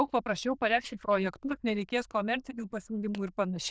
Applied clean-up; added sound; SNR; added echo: neural diffusion model UNIVERSE++.